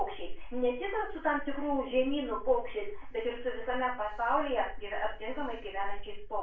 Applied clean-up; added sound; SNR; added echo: none; none; none; reverberation time 0.3 s.